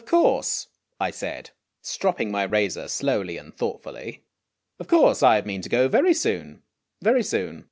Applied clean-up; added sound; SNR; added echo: none; none; none; none.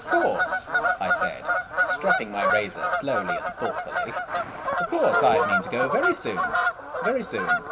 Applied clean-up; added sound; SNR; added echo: none; Bird vocalization, bird call, bird song / Fowl; -3 dB; reverberation time 0.7 s.